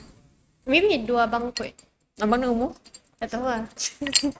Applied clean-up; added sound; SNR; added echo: neural mask model RNNoise.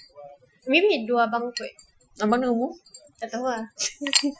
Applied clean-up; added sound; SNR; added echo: classical method Wiener filter.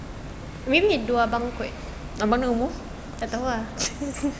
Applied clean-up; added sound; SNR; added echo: none; none; none; none.